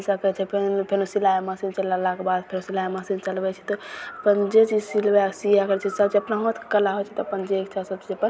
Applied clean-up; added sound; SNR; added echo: none; none; none; none.